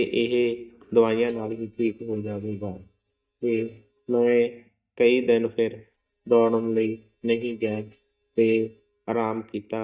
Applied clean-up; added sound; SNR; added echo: neural mask model DeepFilterNet 3.